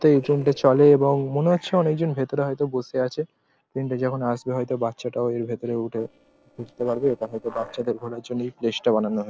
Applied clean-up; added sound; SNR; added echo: neural separator model SepFormer DNS4.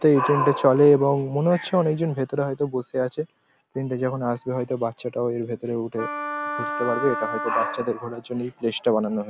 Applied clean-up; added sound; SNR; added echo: none; Wind instrument, woodwind instrument; 6 dB; none.